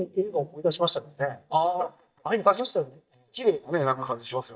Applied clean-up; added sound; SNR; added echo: neural mask model DeepFilterNet 3.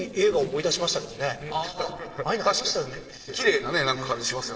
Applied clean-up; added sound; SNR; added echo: neural separator model SepFormer DNS4.